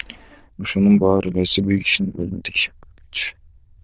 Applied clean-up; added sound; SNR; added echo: neural diffusion model UNIVERSE++.